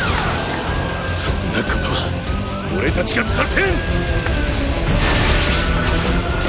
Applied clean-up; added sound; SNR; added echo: none; none; none; none.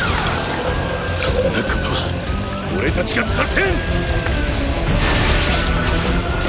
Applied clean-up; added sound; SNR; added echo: none; Liquid; 12 dB; none.